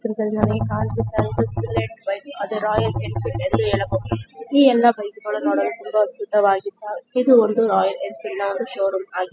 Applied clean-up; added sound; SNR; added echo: classical method spectral subtraction.